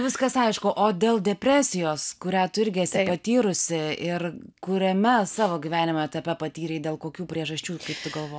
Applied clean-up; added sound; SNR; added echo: none; none; none; none.